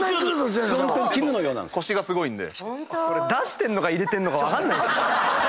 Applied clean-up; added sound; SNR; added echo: none; none; none; none.